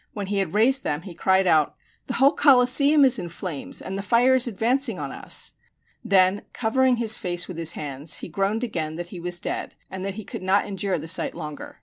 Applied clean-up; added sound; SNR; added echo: none; none; none; none.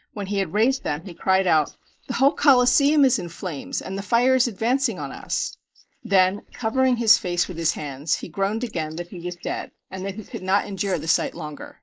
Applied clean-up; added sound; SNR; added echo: neural mask model Resemble Enhance denoiser.